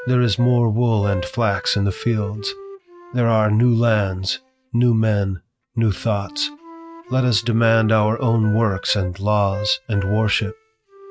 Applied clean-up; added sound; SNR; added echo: neural mask model RNNoise.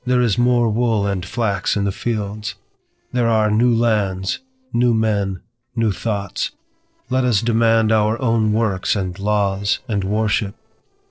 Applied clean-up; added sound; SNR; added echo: neural separator model SepFormer DNS4.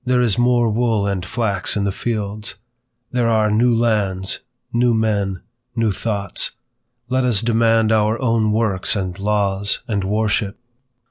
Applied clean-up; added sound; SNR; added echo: none; none; none; none.